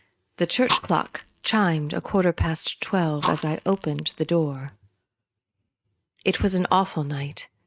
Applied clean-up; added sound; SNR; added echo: neural mask model RNNoise.